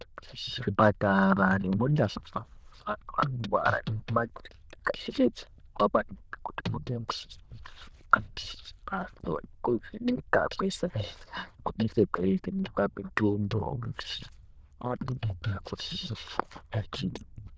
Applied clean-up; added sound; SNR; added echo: neural diffusion model UNIVERSE++.